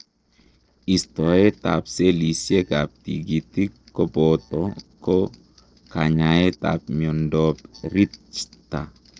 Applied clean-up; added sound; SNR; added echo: neural separator model SepFormer DNS4.